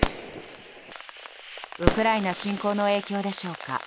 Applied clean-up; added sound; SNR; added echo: none; Fireworks; 3 dB; none.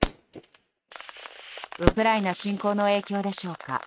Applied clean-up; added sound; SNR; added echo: neural mask model RNNoise.